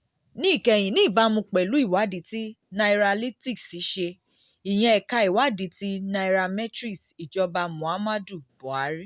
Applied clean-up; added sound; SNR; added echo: none; none; none; none.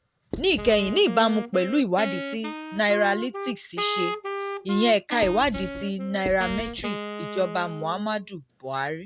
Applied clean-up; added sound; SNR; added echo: none; Writing + Wind instrument, woodwind instrument; 8 dB; none.